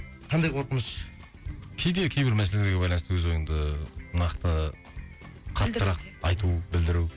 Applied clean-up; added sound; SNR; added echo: none; none; none; none.